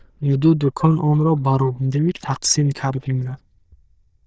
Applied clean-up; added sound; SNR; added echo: neural diffusion model UNIVERSE++.